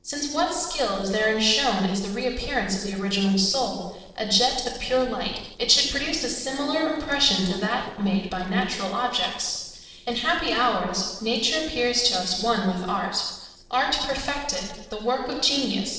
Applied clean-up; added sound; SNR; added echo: neural separator model SepFormer DNS4.